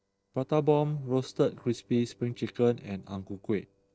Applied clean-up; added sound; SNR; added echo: neural separator model SepFormer DNS4.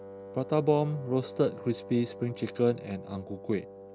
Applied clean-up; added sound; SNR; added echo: none; Wind instrument, woodwind instrument; 14 dB; none.